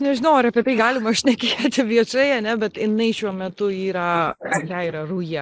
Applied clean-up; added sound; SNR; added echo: neural mask model Resemble Enhance denoiser.